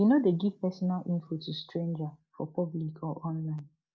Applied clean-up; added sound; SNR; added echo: none; none; none; none.